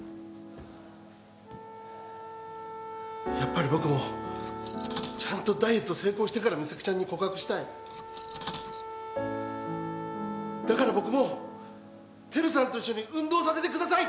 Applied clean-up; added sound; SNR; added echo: none; Cutlery, silverware + Wind instrument, woodwind instrument; 11 dB; none.